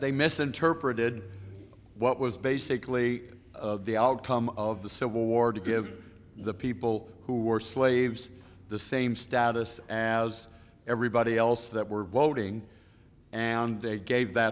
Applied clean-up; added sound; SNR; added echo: none; none; none; none.